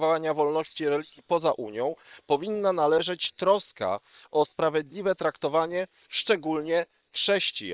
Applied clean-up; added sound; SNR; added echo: neural separator model SepFormer WHAM!.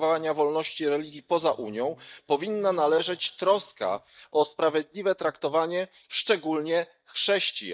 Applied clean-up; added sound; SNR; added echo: neural mask model DeepFilterNet 3.